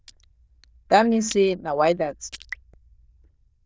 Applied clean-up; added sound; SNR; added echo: neural diffusion model UNIVERSE++.